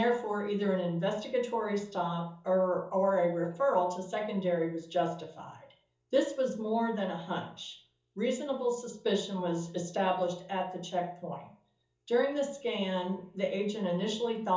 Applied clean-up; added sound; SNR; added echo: none; none; none; reverberation time 0.8 s.